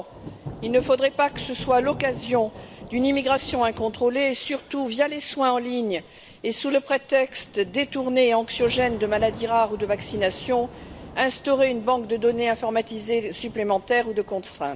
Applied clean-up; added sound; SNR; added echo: none; Thunder / Rain; 17 dB; none.